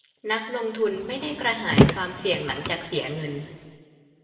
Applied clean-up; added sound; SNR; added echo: none; Car; -2 dB; reverberation time 2.0 s.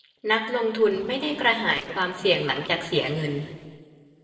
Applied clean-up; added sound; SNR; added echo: neural separator model SepFormer DNS4.